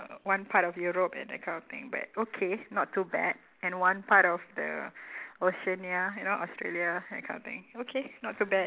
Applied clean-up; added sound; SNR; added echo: none; none; none; none.